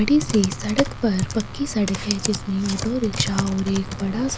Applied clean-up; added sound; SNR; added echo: none; Computer keyboard; 6 dB; none.